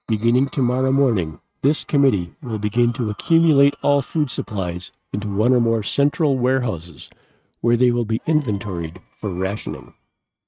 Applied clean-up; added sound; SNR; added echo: neural mask model RNNoise.